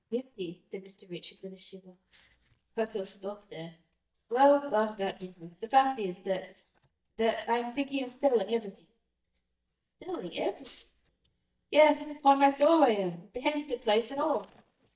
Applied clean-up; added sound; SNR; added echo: neural mask model DeepFilterNet 3.